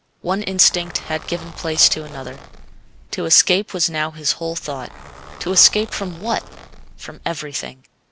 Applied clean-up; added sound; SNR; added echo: none; Zipper (clothing); 16 dB; none.